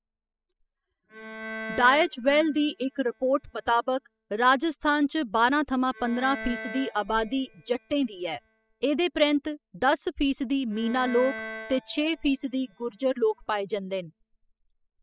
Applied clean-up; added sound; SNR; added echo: classical method spectral subtraction.